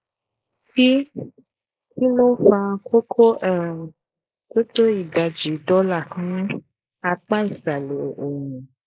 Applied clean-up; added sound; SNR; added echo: neural mask model Resemble Enhance denoiser.